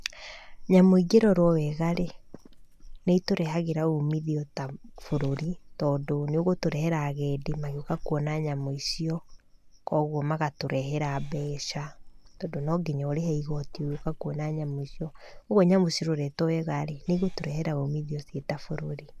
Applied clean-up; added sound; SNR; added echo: none; Meow / Purr; 14 dB; none.